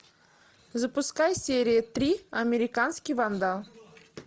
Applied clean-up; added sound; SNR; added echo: none; none; none; none.